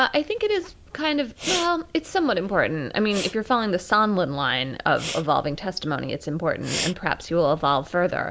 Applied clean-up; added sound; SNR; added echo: none; Respiratory sounds; 13 dB; none.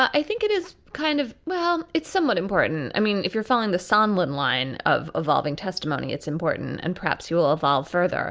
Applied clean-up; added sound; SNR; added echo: none; none; none; none.